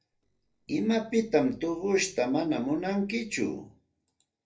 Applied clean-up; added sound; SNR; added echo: neural separator model SepFormer DNS4.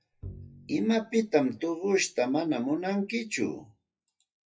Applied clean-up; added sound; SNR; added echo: classical method WPE with log-MMSE.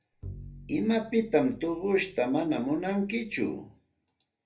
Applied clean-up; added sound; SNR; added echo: none; Bowed string instrument; 19 dB; reverberation time 0.3 s.